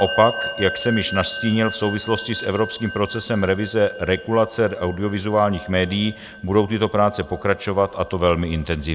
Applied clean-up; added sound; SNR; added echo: none; Musical instrument; 13 dB; none.